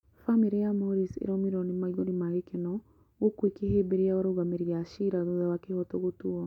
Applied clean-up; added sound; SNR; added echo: none; none; none; none.